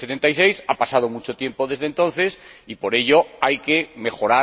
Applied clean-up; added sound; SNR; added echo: none; none; none; none.